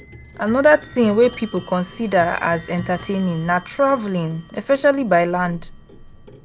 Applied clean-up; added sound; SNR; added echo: none; Clock; 10 dB; none.